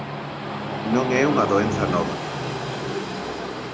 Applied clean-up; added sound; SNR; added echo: none; Train; 1 dB; none.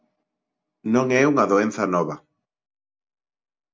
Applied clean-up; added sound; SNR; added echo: none; none; none; none.